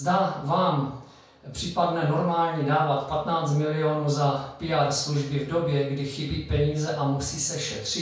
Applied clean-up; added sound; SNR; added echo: none; none; none; reverberation time 0.5 s.